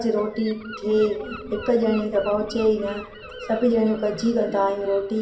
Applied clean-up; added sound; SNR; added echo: none; Gull, seagull; 18 dB; reverberation time 0.5 s.